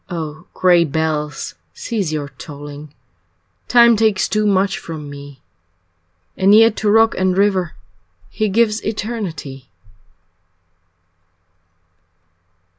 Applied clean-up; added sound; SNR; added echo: none; none; none; none.